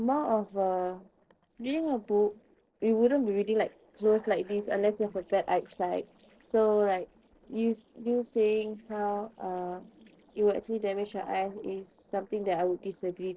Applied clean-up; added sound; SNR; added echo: neural separator model SepFormer DNS4.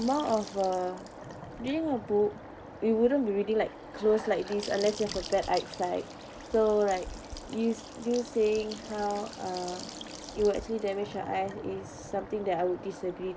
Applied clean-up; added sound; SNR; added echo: none; Trickle, dribble / Bathtub (filling or washing) / Sink (filling or washing) / Gurgling / Splash, splatter; 17 dB; none.